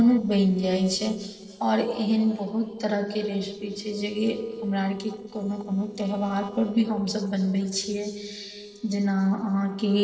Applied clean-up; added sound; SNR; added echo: neural separator model SepFormer DNS4.